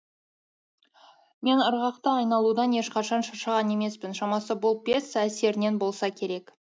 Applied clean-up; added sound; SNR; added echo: none; none; none; none.